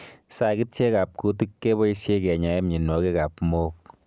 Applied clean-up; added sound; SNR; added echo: none; none; none; none.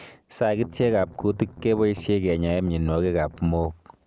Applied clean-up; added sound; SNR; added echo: none; Strum; 17 dB; none.